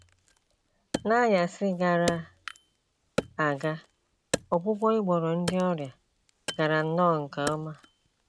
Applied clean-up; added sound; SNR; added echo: none; Wood; 11 dB; none.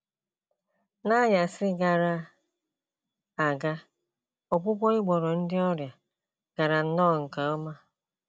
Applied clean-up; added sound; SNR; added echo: none; none; none; none.